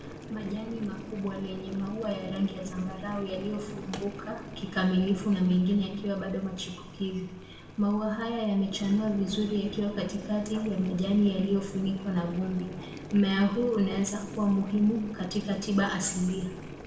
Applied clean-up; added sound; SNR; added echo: none; Boiling; 13 dB; reverberation time 0.8 s.